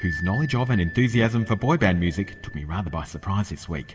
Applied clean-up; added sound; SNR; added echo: none; Bell; 16 dB; reverberation time 0.8 s.